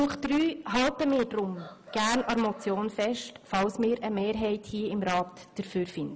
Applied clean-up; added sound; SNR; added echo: none; Chicken, rooster; 18 dB; none.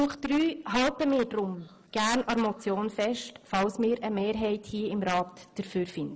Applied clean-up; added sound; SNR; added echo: neural separator model SepFormer DNS4.